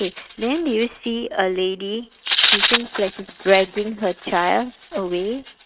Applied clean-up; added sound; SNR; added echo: neural mask model RNNoise.